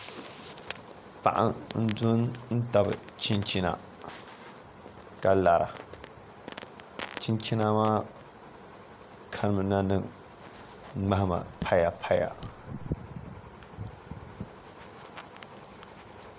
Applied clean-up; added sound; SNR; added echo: none; Raindrop / Drip; 14 dB; none.